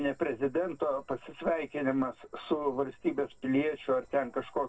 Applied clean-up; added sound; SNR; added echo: neural separator model SepFormer DNS4.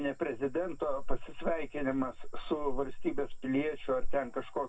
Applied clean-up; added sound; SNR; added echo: none; Cricket / Frog; 0 dB; reverberation time 0.2 s.